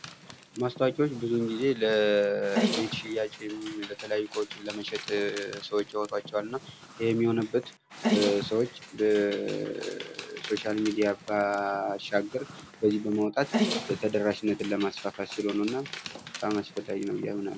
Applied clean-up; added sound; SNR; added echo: none; Dog; 8 dB; none.